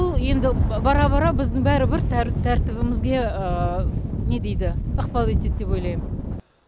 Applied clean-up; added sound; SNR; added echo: none; none; none; none.